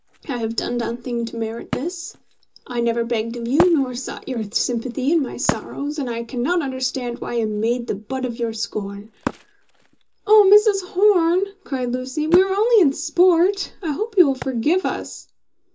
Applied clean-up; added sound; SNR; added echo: none; Wood; 15 dB; reverberation time 0.2 s.